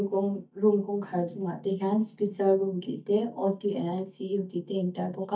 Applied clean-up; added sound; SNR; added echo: neural mask model DeepFilterNet 3.